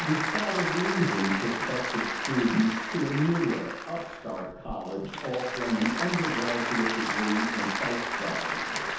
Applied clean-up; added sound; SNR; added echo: none; Applause / Crowd; 2 dB; reverberation time 0.9 s.